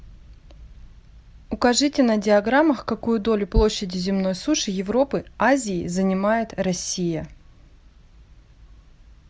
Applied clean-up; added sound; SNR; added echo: none; none; none; none.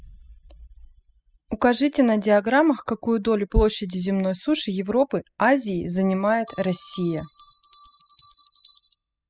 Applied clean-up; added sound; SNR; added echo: classical method spectral subtraction.